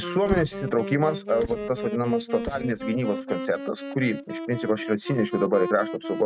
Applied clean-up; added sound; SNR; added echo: neural mask model RNNoise.